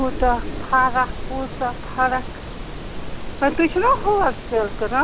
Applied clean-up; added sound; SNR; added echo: none; Insect; 6 dB; none.